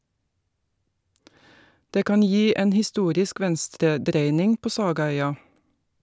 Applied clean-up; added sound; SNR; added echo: none; none; none; none.